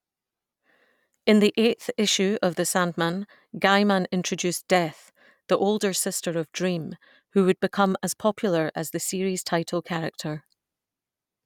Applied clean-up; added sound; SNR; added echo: none; none; none; none.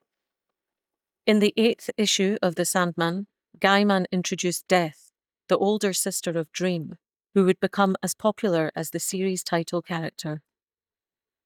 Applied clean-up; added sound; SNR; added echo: neural mask model DeepFilterNet 3.